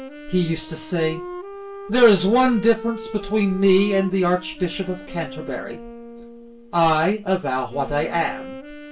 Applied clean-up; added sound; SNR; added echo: none; Wind instrument, woodwind instrument; 14 dB; reverberation time 0.2 s.